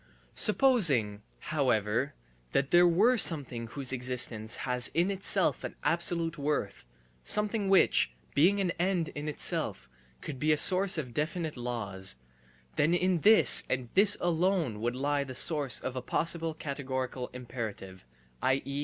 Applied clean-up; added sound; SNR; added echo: none; none; none; none.